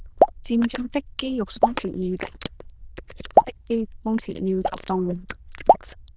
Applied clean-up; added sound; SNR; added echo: neural diffusion model UNIVERSE++.